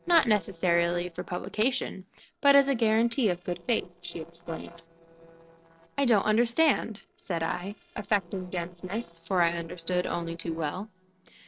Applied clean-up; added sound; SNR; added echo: neural separator model SepFormer DNS4.